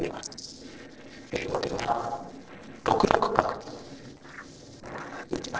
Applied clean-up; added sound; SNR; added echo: neural separator model SepFormer DNS4.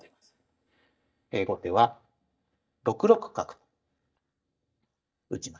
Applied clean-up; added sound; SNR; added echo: neural mask model DeepFilterNet 3.